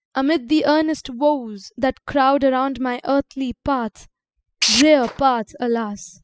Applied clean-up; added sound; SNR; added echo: classical method spectral subtraction.